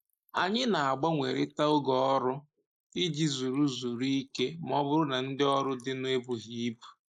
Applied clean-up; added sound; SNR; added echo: neural mask model Resemble Enhance denoiser.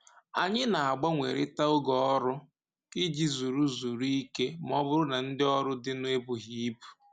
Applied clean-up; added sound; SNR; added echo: none; none; none; none.